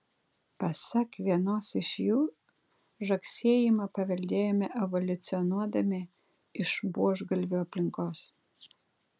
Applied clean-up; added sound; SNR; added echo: none; none; none; none.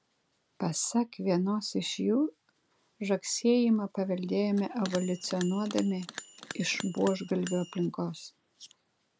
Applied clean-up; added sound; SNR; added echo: none; Bell; 14 dB; none.